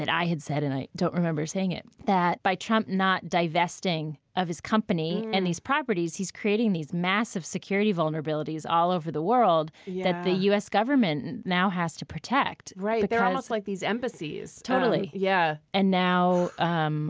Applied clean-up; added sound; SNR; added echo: none; none; none; none.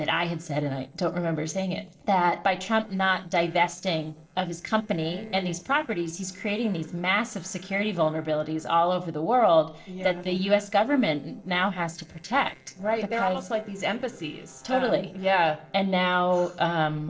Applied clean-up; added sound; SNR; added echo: neural separator model SepFormer DNS4.